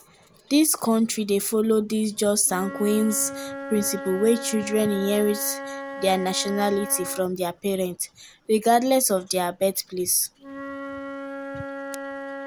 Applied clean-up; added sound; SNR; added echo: none; Wind instrument, woodwind instrument; 12 dB; none.